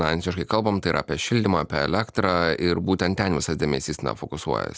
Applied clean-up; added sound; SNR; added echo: none; none; none; none.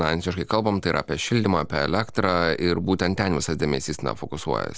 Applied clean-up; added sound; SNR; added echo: none; Mechanisms / Bicycle; 17 dB; none.